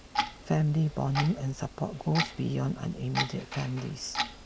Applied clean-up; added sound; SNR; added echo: none; Clock; 7 dB; none.